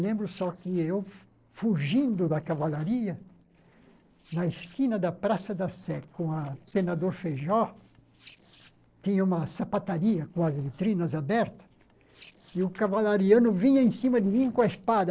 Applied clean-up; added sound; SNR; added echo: neural separator model SepFormer DNS4.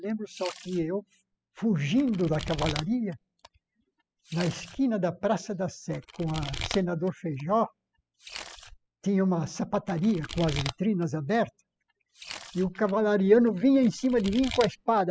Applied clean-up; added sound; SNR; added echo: classical method spectral subtraction.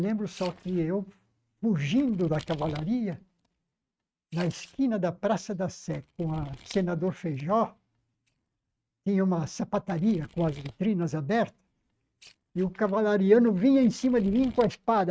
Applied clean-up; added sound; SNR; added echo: neural mask model RNNoise.